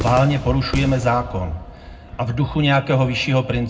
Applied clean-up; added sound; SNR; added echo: none; Cheering / Fireworks; 12 dB; reverberation time 0.3 s.